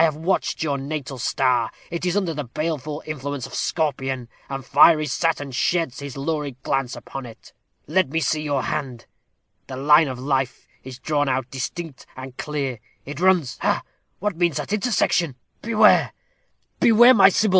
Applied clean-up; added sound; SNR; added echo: none; none; none; none.